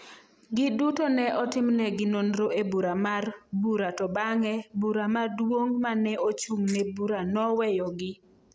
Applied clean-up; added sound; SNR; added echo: none; Ratchet, pawl; 14 dB; none.